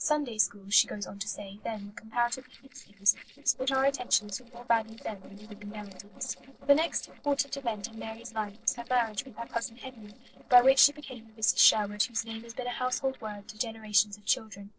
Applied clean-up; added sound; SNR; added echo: neural separator model SepFormer DNS4.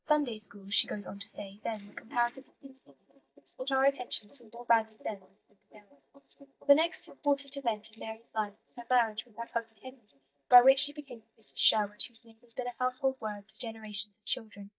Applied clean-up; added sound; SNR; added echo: neural mask model DeepFilterNet 3.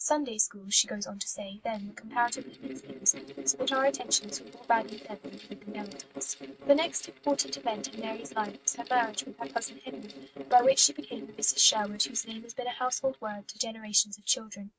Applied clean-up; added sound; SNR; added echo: neural mask model RNNoise.